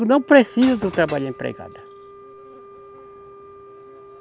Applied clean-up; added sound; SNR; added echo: none; Shatter / Crushing + Wind instrument, woodwind instrument; 17 dB; none.